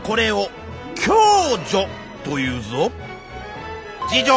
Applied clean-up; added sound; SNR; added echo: none; none; none; none.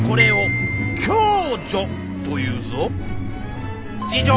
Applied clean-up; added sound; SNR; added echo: none; Glockenspiel + Idling / Accelerating, revving, vroom / Car; -1 dB; none.